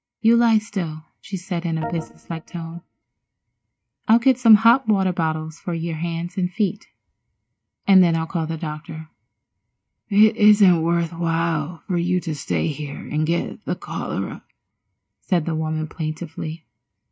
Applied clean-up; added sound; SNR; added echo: neural mask model RNNoise.